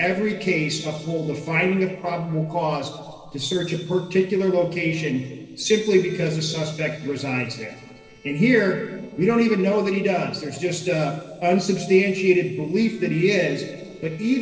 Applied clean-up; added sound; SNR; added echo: neural separator model SepFormer DNS4.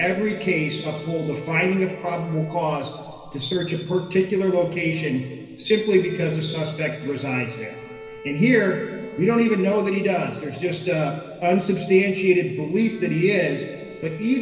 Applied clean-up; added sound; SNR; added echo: none; Bowed string instrument; 20 dB; reverberation time 2.1 s.